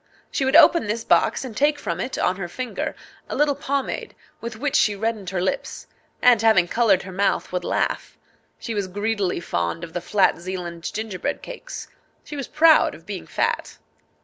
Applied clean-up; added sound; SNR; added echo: none; none; none; none.